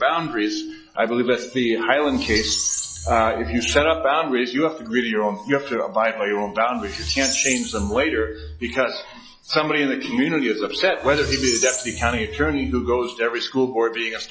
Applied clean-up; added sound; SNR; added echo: classical method log-MMSE.